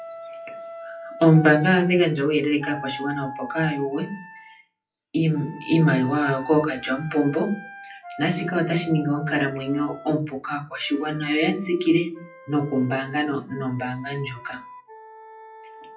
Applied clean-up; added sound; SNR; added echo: classical method WPE with log-MMSE.